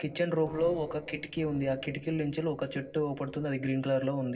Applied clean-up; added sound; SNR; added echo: neural separator model SepFormer DNS4.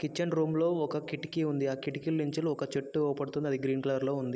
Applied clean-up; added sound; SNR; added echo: none; none; none; none.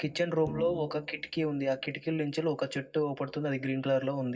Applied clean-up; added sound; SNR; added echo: neural mask model DeepFilterNet 3.